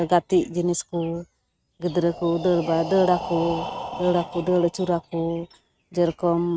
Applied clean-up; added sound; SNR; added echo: neural mask model RNNoise.